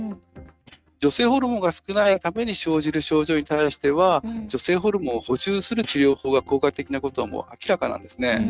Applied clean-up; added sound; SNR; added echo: neural mask model RNNoise.